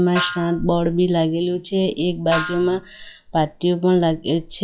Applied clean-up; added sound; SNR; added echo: classical method log-MMSE.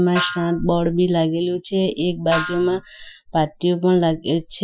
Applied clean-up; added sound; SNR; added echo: classical method Wiener filter.